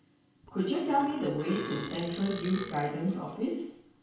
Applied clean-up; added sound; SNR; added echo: none; Burping, eructation; 14 dB; reverberation time 0.6 s.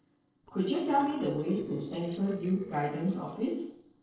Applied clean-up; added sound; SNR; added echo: neural separator model SepFormer DNS4.